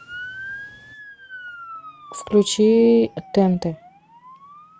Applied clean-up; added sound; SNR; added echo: none; Motor vehicle (road) / Siren; 17 dB; none.